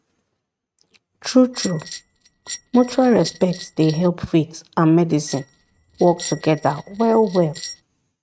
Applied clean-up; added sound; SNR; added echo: neural mask model RNNoise.